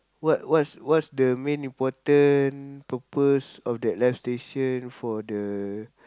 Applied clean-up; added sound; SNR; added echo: none; none; none; none.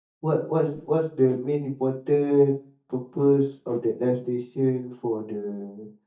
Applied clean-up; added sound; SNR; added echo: neural mask model DeepFilterNet 3.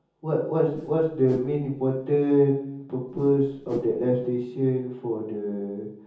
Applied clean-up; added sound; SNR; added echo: none; Whoosh, swoosh, swish; 17 dB; reverberation time 0.7 s.